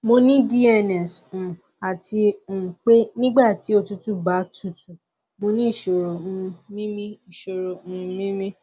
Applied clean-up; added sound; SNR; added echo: none; none; none; none.